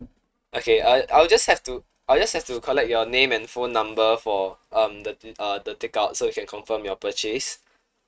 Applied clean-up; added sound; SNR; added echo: neural mask model RNNoise.